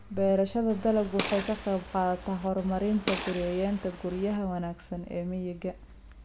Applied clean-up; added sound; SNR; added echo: none; Gunshot, gunfire; 10 dB; none.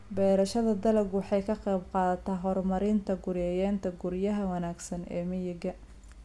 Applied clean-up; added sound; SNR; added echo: none; none; none; none.